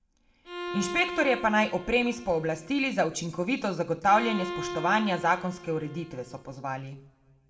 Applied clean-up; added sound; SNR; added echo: none; Bowed string instrument; 11 dB; reverberation time 0.8 s.